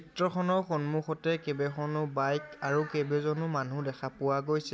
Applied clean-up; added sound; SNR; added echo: none; none; none; none.